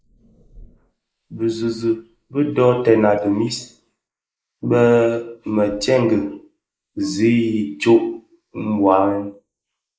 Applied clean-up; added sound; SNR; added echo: neural mask model Resemble Enhance denoiser.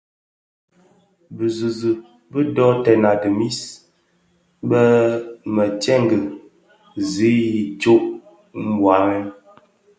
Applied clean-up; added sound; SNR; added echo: none; none; none; none.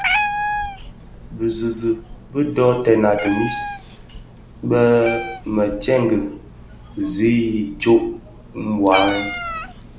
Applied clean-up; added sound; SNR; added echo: none; Meow; 8 dB; none.